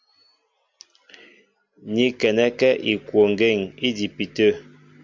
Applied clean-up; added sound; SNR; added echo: none; none; none; none.